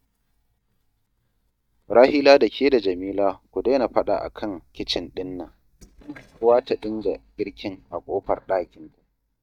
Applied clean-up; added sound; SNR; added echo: neural mask model DeepFilterNet 3.